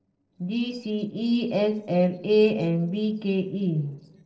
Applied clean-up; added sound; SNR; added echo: neural separator model SepFormer DNS4.